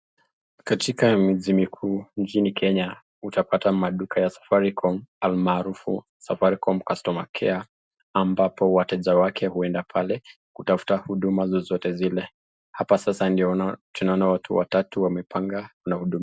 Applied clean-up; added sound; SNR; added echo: none; none; none; none.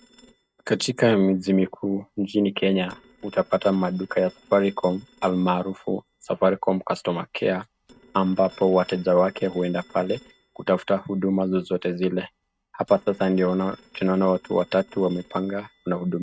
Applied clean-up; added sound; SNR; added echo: neural mask model RNNoise.